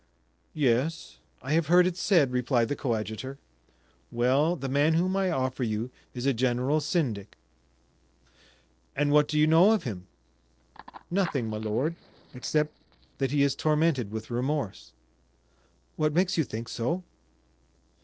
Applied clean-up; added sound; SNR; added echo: neural separator model SepFormer DNS4.